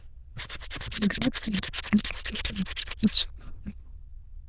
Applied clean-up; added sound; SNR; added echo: neural diffusion model UNIVERSE++.